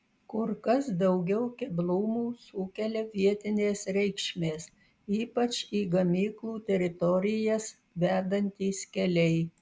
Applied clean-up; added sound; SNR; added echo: none; none; none; none.